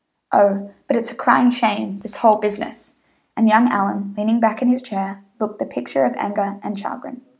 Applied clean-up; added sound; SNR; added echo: none; none; none; none.